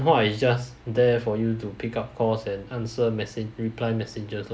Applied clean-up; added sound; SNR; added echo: none; none; none; none.